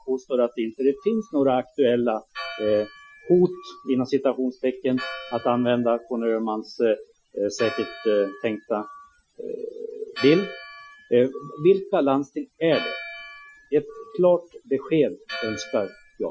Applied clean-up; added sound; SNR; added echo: classical method Wiener filter.